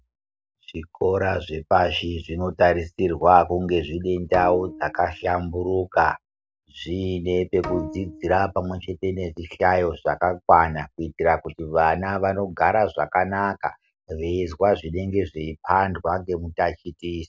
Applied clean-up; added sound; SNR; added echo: none; Bowed string instrument; 13 dB; none.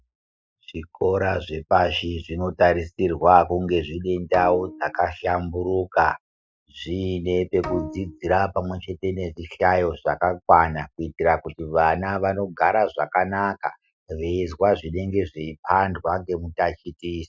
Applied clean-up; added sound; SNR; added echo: classical method Wiener filter.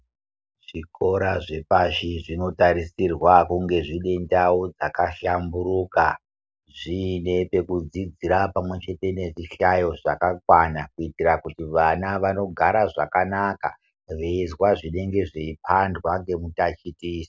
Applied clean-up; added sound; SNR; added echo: none; none; none; none.